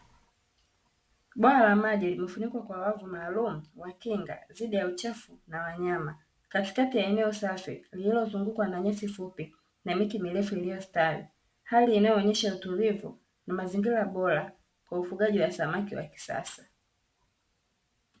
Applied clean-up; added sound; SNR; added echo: none; none; none; none.